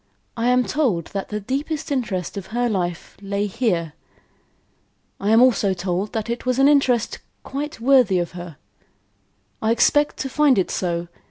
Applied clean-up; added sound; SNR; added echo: none; none; none; none.